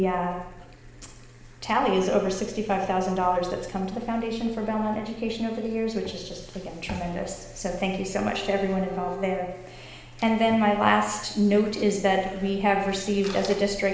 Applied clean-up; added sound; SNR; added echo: none; Bowed string instrument; 13 dB; reverberation time 1.1 s.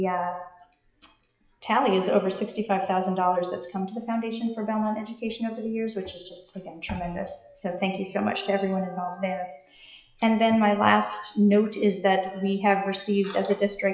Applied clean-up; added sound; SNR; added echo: classical method WPE with log-MMSE.